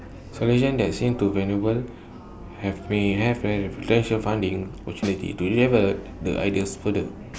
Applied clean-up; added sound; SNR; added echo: none; Snare drum; 10 dB; none.